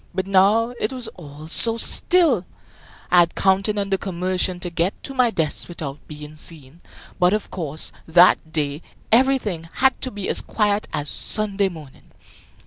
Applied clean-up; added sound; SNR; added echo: none; none; none; none.